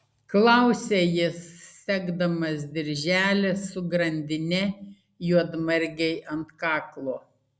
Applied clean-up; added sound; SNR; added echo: none; none; none; none.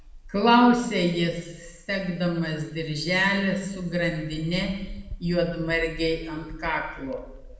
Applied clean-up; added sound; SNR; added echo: none; Bird; 16 dB; reverberation time 0.9 s.